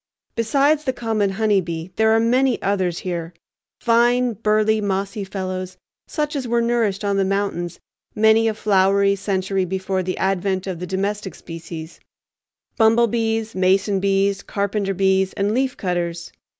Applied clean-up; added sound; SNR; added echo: none; none; none; none.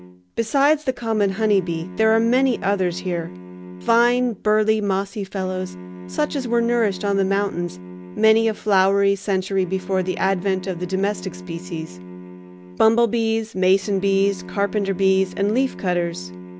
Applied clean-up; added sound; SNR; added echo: none; Bowed string instrument; 15 dB; none.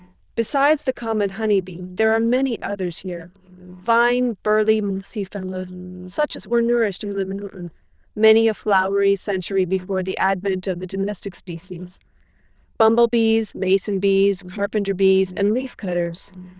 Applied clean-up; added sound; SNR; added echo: neural diffusion model UNIVERSE++.